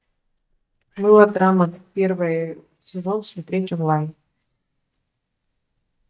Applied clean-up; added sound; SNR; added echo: neural mask model DeepFilterNet 3.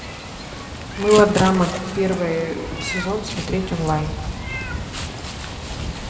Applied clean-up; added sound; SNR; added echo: none; Meow; 7 dB; reverberation time 1.3 s.